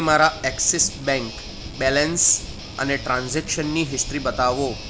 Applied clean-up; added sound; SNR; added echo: none; Guitar; 16 dB; none.